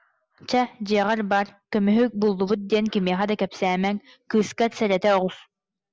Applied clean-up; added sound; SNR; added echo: none; none; none; none.